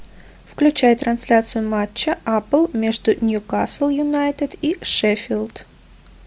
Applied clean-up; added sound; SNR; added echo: none; none; none; none.